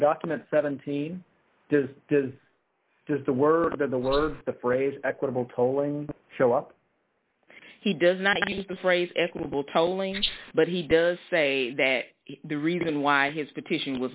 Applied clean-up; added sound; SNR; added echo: neural mask model Resemble Enhance denoiser.